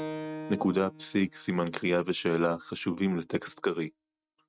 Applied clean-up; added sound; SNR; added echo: neural mask model RNNoise.